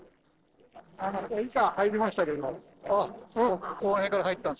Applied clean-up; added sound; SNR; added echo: neural separator model SepFormer DNS4.